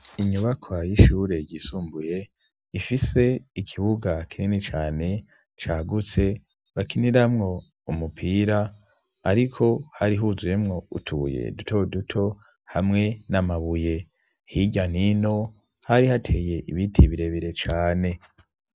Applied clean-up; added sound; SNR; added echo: none; none; none; none.